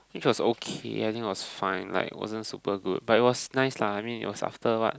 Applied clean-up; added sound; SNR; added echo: none; none; none; none.